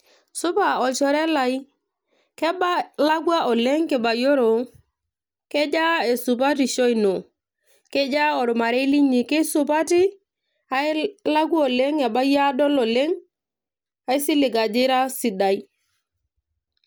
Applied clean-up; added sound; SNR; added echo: none; none; none; none.